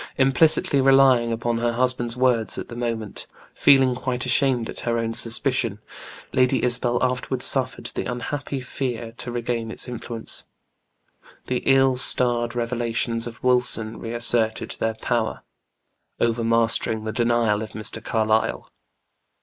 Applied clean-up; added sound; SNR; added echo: neural mask model Resemble Enhance denoiser.